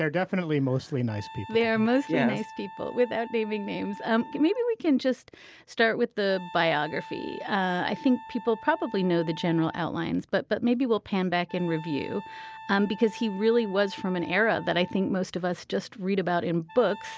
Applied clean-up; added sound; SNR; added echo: none; Wind instrument, woodwind instrument; 18 dB; none.